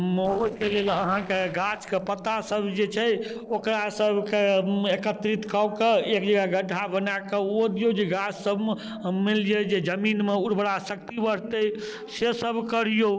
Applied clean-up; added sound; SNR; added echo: neural separator model SepFormer DNS4.